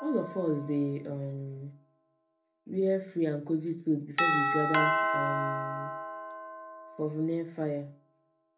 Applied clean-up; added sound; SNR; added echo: none; Doorbell; 1 dB; reverberation time 0.3 s.